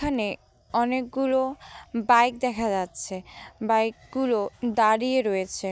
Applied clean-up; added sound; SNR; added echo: none; none; none; none.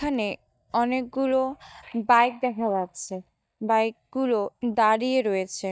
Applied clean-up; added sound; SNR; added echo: neural mask model DeepFilterNet 3.